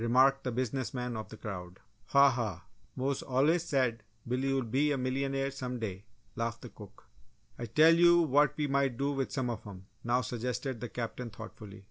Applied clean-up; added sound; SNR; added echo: none; none; none; none.